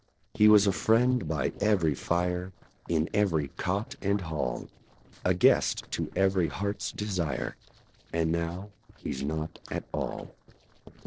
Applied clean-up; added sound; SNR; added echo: neural separator model SepFormer DNS4.